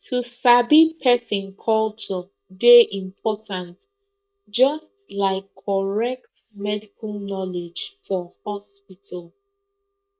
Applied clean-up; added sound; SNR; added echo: neural mask model DeepFilterNet 3.